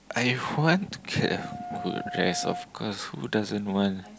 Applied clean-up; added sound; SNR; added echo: none; Wind instrument, woodwind instrument; 10 dB; none.